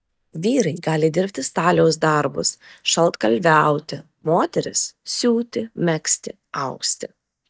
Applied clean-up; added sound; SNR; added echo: neural mask model DeepFilterNet 3.